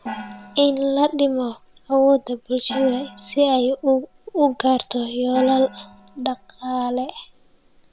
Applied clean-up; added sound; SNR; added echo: none; Gong; 18 dB; none.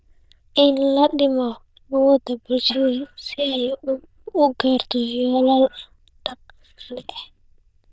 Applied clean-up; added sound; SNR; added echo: neural diffusion model UNIVERSE++.